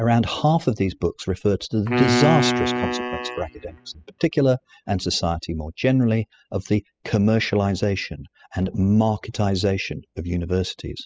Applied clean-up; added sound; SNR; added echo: classical method spectral subtraction.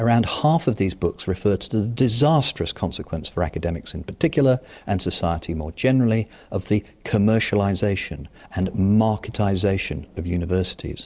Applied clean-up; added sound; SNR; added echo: none; none; none; none.